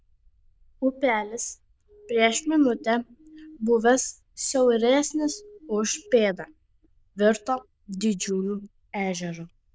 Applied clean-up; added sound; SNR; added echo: neural diffusion model UNIVERSE++.